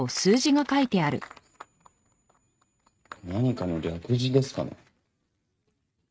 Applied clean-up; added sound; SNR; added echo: neural mask model RNNoise.